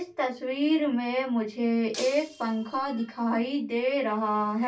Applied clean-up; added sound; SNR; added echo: none; Shatter; 16 dB; reverberation time 0.2 s.